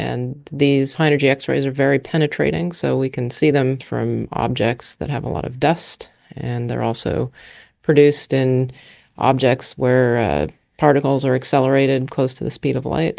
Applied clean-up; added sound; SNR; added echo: neural mask model DeepFilterNet 3.